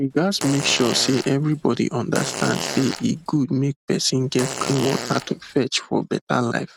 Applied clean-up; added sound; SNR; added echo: none; Fart; 9 dB; none.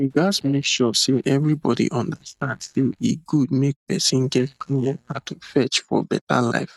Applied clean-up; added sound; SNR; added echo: neural mask model DeepFilterNet 3.